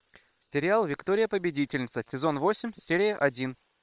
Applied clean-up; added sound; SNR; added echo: neural separator model SepFormer WHAM!.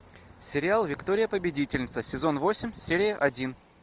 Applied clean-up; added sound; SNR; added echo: none; none; none; none.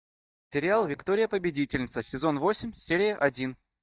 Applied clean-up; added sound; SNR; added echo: neural mask model DeepFilterNet 3.